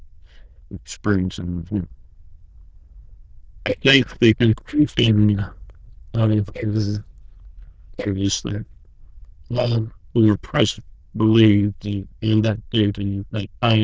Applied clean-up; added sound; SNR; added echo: neural diffusion model UNIVERSE++.